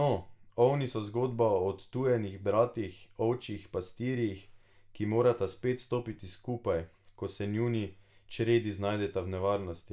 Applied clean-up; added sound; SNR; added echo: none; none; none; none.